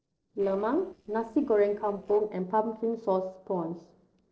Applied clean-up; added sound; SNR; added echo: neural separator model SepFormer DNS4.